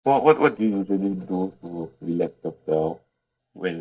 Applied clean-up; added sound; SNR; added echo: neural mask model DeepFilterNet 3.